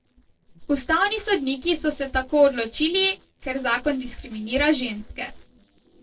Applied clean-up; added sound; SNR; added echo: neural separator model SepFormer DNS4.